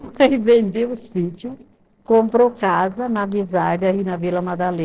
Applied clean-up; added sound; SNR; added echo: neural separator model SepFormer DNS4.